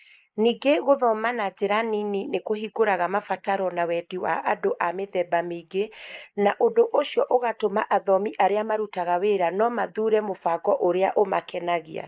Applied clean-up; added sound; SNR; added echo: neural mask model Resemble Enhance denoiser.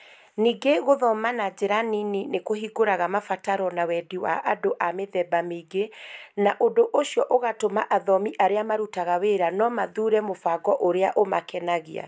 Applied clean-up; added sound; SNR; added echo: none; none; none; none.